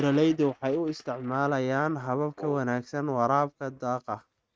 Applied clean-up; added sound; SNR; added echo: neural mask model RNNoise.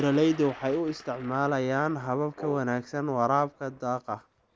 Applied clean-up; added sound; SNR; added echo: none; Thunder + Brass instrument; 19 dB; none.